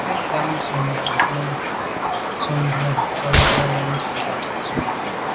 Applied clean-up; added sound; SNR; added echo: none; Gunshot, gunfire + Raindrop; -5 dB; none.